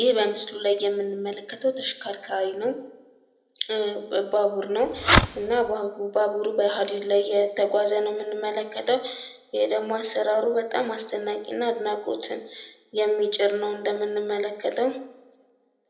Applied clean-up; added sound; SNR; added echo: none; Fireworks; -3 dB; reverberation time 0.7 s.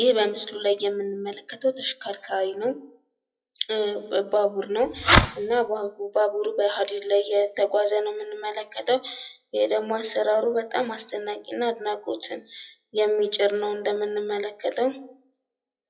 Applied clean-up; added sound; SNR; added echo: classical method WPE with log-MMSE.